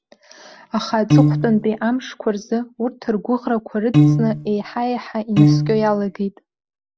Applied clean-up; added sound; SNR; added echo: none; Piano; -5 dB; none.